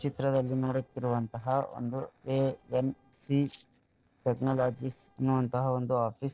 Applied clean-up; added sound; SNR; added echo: neural separator model SepFormer DNS4.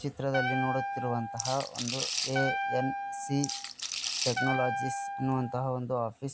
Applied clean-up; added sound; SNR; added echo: none; Wind instrument, woodwind instrument + Rattle / Rattle (instrument); 1 dB; none.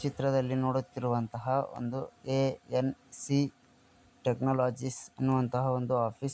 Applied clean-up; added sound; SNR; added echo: none; none; none; none.